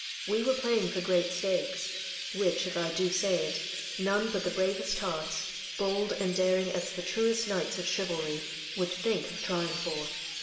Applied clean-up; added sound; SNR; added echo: none; Chirp, tweet; 7 dB; reverberation time 2.0 s.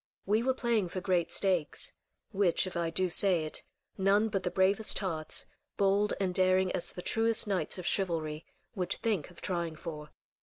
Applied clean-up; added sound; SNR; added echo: none; none; none; none.